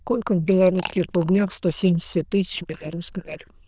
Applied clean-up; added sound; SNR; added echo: neural diffusion model UNIVERSE++.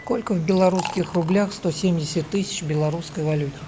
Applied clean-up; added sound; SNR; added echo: none; Liquid; 15 dB; none.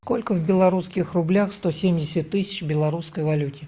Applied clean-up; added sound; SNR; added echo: none; none; none; none.